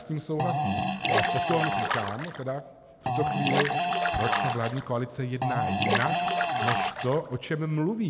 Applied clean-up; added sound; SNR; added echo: none; Splash, splatter + Fart; -3 dB; none.